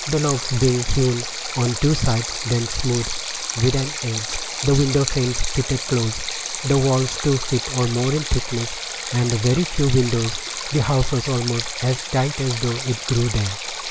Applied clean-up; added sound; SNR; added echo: none; Stream; 7 dB; none.